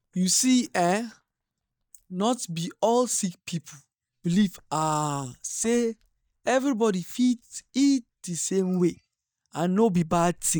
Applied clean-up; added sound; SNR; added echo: neural mask model DeepFilterNet 3.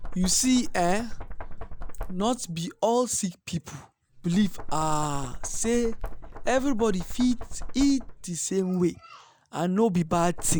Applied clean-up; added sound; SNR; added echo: none; Knock; 5 dB; none.